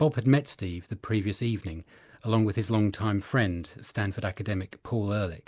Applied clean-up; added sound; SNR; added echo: none; none; none; none.